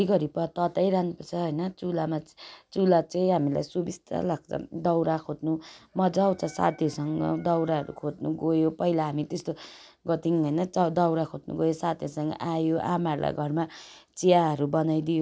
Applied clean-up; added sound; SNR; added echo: none; none; none; none.